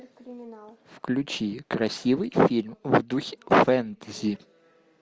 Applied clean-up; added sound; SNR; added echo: none; none; none; none.